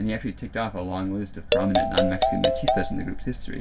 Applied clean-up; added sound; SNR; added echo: none; Marimba, xylophone; -4 dB; reverberation time 0.2 s.